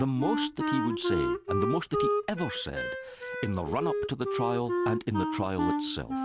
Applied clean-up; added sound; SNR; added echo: none; Wind instrument, woodwind instrument; -1 dB; none.